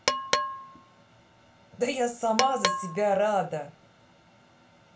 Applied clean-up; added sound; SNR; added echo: none; Percussion; 2 dB; reverberation time 0.2 s.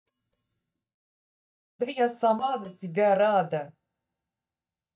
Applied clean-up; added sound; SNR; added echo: neural mask model DeepFilterNet 3.